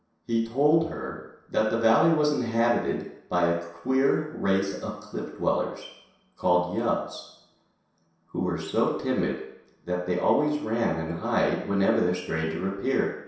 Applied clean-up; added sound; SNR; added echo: none; none; none; reverberation time 0.7 s.